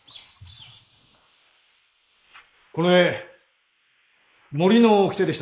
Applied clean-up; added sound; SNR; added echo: neural mask model Resemble Enhance denoiser.